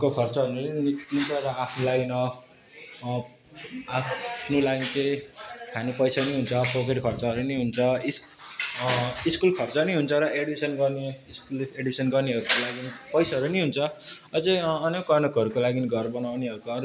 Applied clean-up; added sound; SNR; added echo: none; none; none; none.